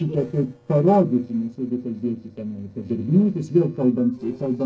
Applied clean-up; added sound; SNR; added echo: neural separator model SepFormer DNS4.